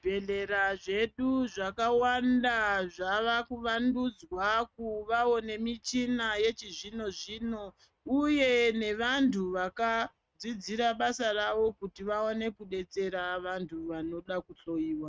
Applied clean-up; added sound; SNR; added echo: neural mask model RNNoise.